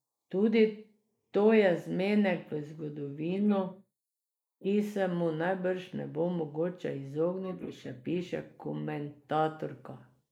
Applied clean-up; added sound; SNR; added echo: neural mask model Resemble Enhance denoiser.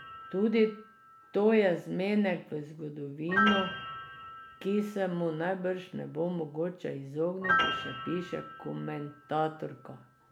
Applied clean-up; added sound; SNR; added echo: none; Piano; 6 dB; none.